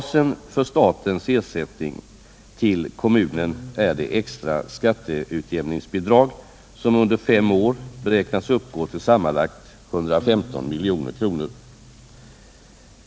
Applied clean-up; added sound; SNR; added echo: none; Acoustic guitar; 19 dB; none.